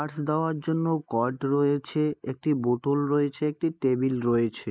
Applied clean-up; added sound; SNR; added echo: neural mask model Resemble Enhance denoiser.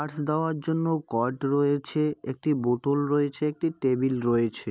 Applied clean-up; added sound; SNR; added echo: none; none; none; none.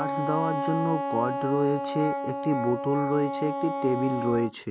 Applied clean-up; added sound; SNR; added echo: none; Wind instrument, woodwind instrument; 3 dB; none.